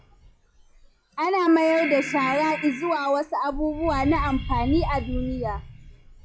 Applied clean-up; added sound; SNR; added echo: classical method log-MMSE.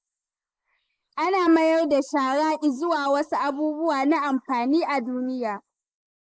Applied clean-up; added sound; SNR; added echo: neural mask model Resemble Enhance denoiser.